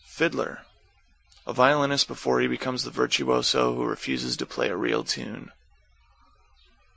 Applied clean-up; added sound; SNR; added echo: none; none; none; none.